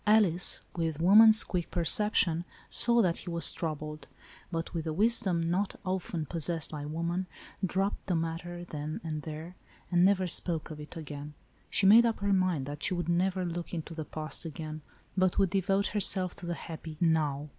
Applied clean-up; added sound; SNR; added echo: none; none; none; none.